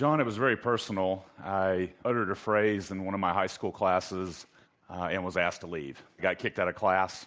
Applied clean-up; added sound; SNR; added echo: none; none; none; none.